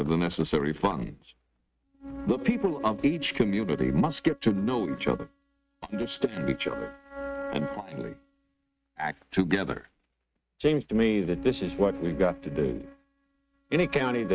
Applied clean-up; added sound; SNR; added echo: neural mask model RNNoise.